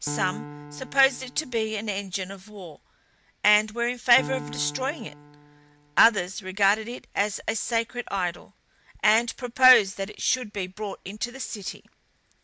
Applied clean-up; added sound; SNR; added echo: none; Piano; 14 dB; none.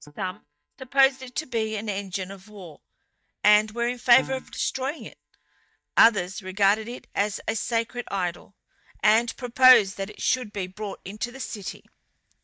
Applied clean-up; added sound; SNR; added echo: neural mask model DeepFilterNet 3.